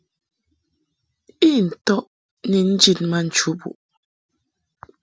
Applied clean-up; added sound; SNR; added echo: none; none; none; none.